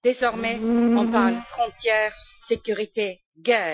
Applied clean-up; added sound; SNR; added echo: classical method Wiener filter.